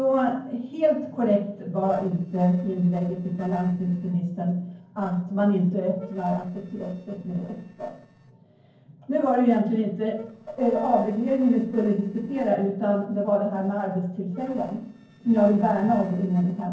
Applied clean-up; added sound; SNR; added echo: neural separator model SepFormer DNS4.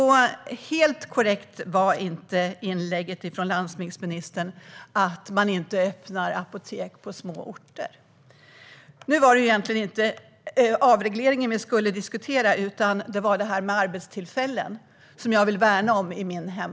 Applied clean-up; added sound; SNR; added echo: none; none; none; none.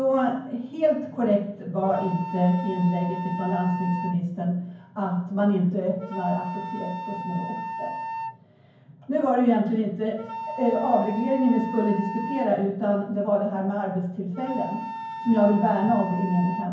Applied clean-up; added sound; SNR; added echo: none; Wind instrument, woodwind instrument; 11 dB; reverberation time 0.9 s.